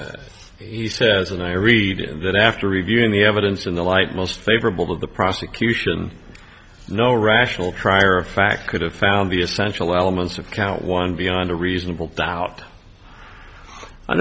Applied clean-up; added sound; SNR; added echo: none; none; none; none.